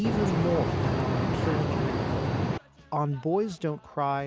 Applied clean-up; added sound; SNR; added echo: none; Boat, Water vehicle; -3 dB; none.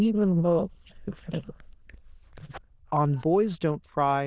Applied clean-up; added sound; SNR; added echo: neural diffusion model UNIVERSE++.